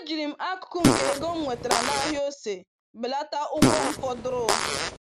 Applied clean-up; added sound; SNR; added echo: none; Fart; -5 dB; none.